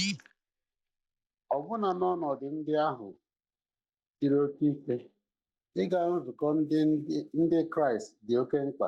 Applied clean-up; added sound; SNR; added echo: neural mask model DeepFilterNet 3.